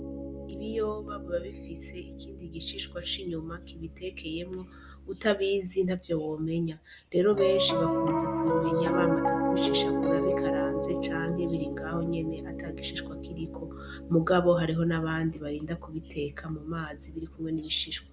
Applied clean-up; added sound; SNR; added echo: none; Piano; 1 dB; none.